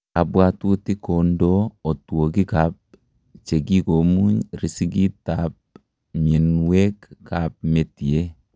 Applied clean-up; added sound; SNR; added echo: none; none; none; none.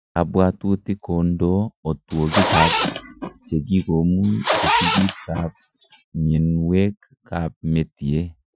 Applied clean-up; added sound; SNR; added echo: classical method Wiener filter.